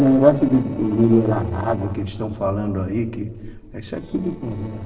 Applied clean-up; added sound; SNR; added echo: neural separator model SepFormer DNS4.